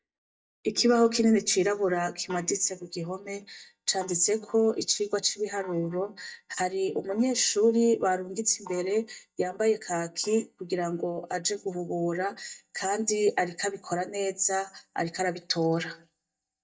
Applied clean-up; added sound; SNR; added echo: neural mask model DeepFilterNet 3.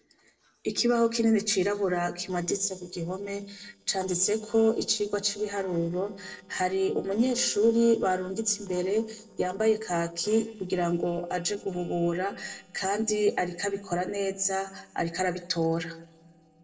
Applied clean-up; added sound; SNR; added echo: neural separator model SepFormer DNS4.